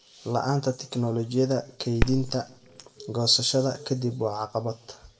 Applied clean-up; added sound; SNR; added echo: none; Fireworks; 8 dB; reverberation time 0.5 s.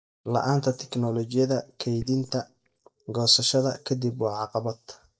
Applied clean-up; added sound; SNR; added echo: neural mask model DeepFilterNet 3.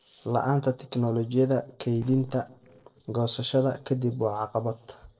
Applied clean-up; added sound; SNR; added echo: neural separator model SepFormer DNS4.